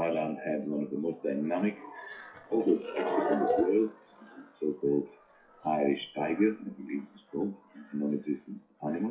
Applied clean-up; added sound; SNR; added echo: classical method WPE with log-MMSE.